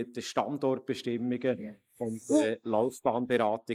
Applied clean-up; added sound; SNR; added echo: neural mask model Resemble Enhance denoiser.